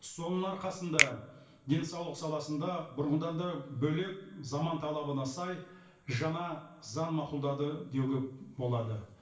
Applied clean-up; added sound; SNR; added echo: none; Finger snapping; 1 dB; reverberation time 0.3 s.